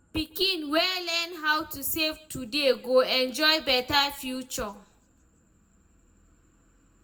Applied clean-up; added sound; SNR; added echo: none; none; none; reverberation time 0.4 s.